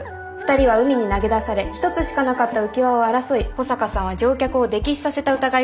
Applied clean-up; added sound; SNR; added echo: none; none; none; none.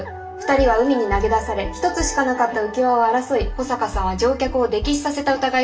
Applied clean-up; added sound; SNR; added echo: none; none; none; reverberation time 0.2 s.